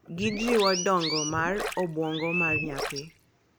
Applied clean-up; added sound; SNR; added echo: none; Gurgling + Chirp, tweet; 4 dB; none.